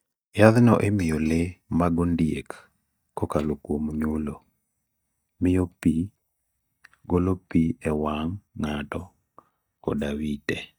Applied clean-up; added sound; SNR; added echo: neural mask model DeepFilterNet 3.